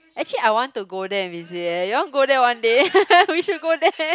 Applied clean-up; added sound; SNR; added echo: none; none; none; none.